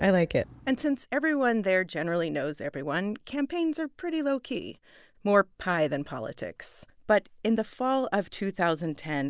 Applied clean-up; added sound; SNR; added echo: none; none; none; none.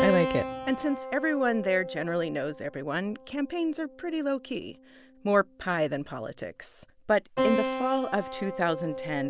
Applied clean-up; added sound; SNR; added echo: none; Keyboard (musical); 6 dB; none.